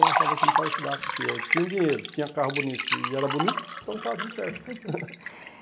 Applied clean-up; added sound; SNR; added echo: none; Liquid; -2 dB; none.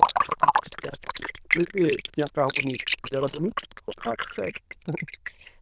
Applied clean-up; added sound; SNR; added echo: neural diffusion model UNIVERSE++.